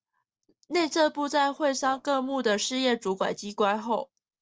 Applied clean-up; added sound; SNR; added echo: neural separator model SepFormer DNS4.